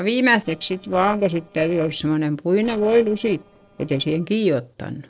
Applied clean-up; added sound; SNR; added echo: neural separator model SepFormer DNS4.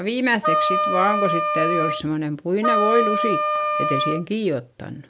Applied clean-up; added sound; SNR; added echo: none; Wind instrument, woodwind instrument; -2 dB; none.